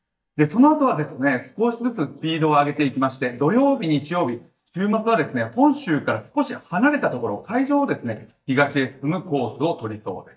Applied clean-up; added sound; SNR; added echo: neural mask model DeepFilterNet 3.